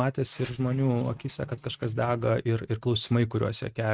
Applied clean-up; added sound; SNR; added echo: neural mask model RNNoise.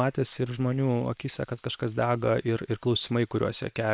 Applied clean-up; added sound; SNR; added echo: neural separator model SepFormer WHAM!.